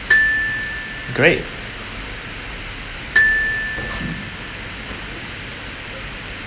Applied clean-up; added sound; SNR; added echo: none; Glockenspiel; -3 dB; none.